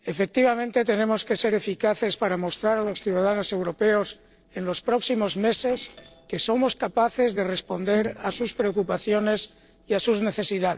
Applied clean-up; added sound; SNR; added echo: neural separator model SepFormer DNS4.